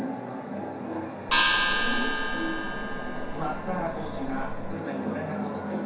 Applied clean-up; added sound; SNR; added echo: none; Gong; -4 dB; reverberation time 0.7 s.